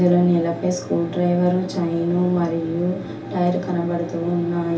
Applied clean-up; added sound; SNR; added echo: none; none; none; reverberation time 0.3 s.